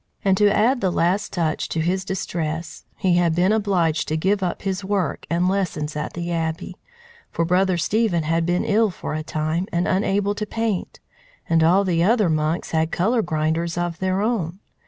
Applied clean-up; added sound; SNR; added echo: none; none; none; none.